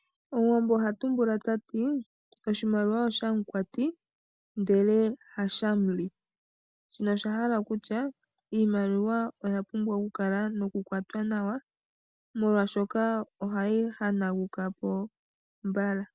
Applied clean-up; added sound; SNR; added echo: none; none; none; none.